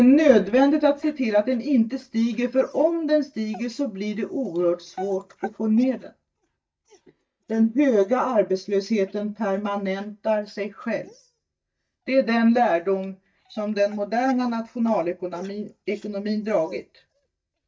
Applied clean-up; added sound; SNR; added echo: neural mask model DeepFilterNet 3.